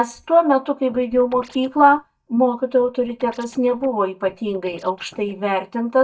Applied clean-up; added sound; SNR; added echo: neural mask model DeepFilterNet 3.